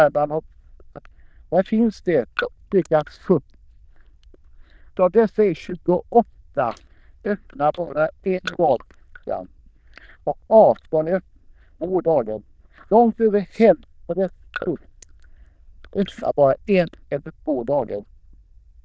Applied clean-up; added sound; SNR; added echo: neural diffusion model UNIVERSE++.